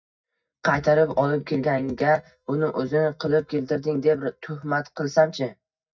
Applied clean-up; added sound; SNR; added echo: neural mask model DeepFilterNet 3.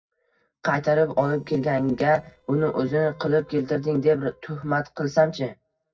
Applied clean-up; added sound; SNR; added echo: neural separator model SepFormer DNS4.